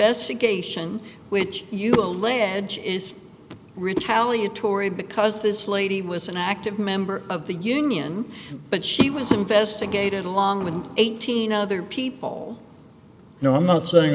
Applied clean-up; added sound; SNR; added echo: none; none; none; none.